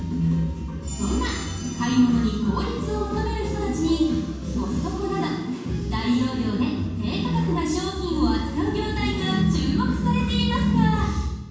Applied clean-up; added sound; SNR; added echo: none; none; none; reverberation time 1.2 s.